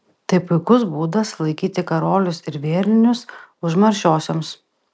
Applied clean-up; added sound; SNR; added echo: none; none; none; none.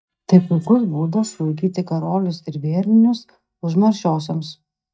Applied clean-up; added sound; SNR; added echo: neural mask model DeepFilterNet 3.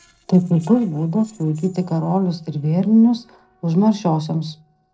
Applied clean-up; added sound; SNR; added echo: neural separator model SepFormer DNS4.